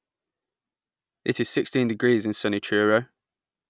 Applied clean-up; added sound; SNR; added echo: none; none; none; none.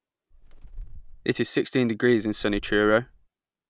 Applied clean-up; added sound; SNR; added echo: none; Bird; 15 dB; none.